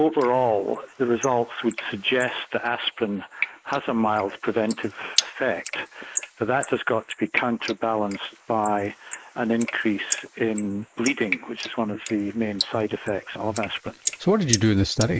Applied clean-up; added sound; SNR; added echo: neural mask model Resemble Enhance denoiser.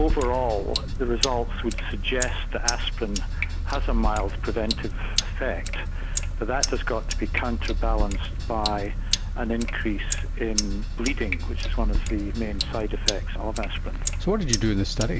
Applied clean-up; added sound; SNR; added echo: none; Sink (filling or washing); -3 dB; none.